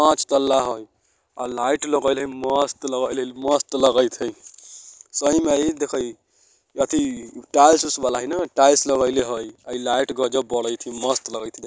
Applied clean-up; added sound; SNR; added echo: none; none; none; none.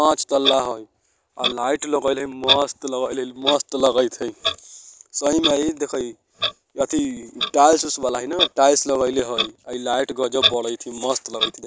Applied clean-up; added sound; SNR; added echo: none; Clock; 7 dB; none.